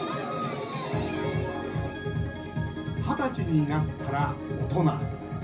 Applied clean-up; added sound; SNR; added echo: none; none; none; reverberation time 0.4 s.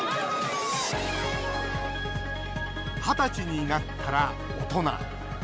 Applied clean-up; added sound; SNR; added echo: none; none; none; none.